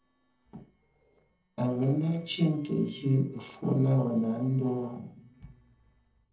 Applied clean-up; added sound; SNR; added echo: neural separator model SepFormer DNS4.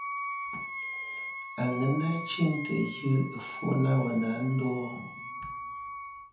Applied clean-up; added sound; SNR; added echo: none; Wind instrument, woodwind instrument; 8 dB; reverberation time 0.6 s.